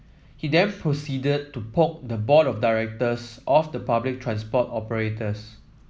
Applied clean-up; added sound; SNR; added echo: none; none; none; none.